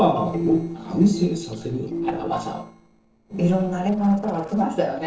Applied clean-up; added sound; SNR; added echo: neural separator model SepFormer DNS4.